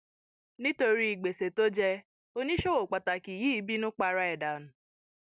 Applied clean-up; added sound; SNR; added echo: none; none; none; none.